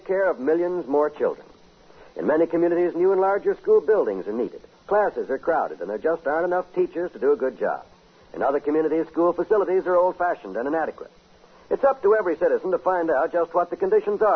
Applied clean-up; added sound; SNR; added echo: none; none; none; none.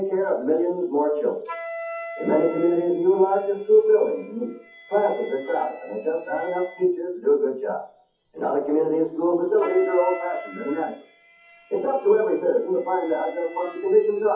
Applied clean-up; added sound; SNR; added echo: classical method WPE with log-MMSE.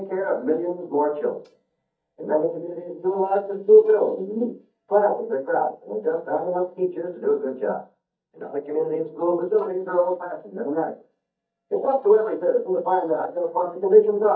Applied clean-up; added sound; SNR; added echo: neural mask model DeepFilterNet 3.